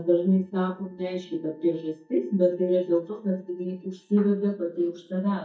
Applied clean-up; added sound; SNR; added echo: neural mask model DeepFilterNet 3.